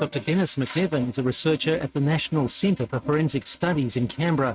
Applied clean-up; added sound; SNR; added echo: neural mask model RNNoise.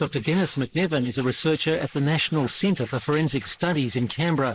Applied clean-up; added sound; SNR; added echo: neural mask model Resemble Enhance denoiser.